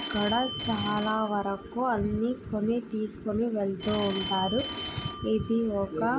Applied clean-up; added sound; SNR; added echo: none; Telephone; 10 dB; none.